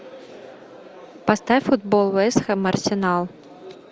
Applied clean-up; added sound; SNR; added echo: none; none; none; none.